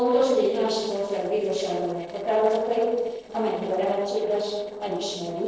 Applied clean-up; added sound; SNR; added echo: neural separator model SepFormer DNS4.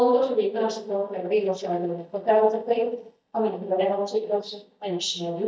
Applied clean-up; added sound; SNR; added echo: neural mask model DeepFilterNet 3.